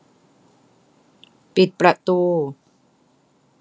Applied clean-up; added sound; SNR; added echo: none; none; none; none.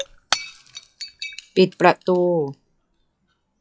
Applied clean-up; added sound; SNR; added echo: classical method log-MMSE.